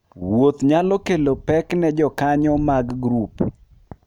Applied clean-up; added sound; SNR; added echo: none; Wind; 19 dB; none.